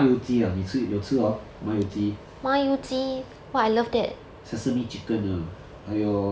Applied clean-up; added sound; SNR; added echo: none; none; none; none.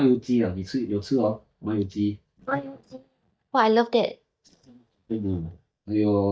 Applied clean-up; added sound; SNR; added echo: neural mask model DeepFilterNet 3.